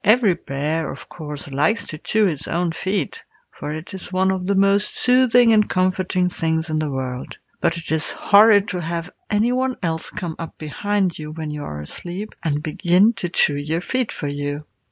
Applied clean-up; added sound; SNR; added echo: none; none; none; none.